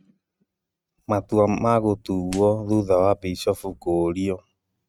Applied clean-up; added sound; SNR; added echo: neural mask model RNNoise.